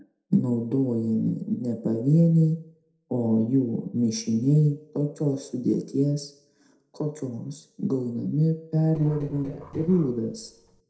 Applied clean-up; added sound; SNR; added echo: neural separator model SepFormer DNS4.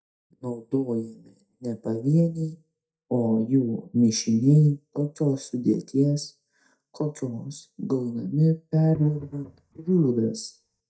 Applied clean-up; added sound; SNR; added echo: neural mask model DeepFilterNet 3.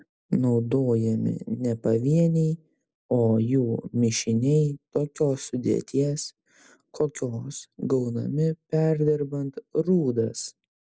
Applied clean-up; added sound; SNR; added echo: none; none; none; none.